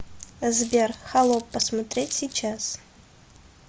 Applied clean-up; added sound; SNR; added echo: none; Coin (dropping); 15 dB; none.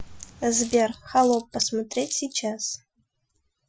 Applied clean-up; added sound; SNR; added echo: classical method Wiener filter.